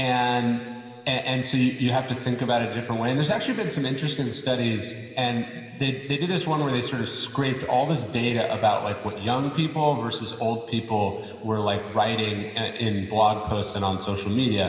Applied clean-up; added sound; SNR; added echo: none; none; none; reverberation time 2.6 s.